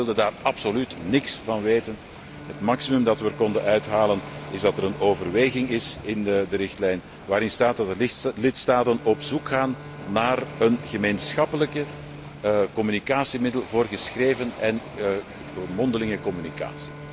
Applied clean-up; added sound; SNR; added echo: none; Waves, surf + Bowed string instrument; 14 dB; none.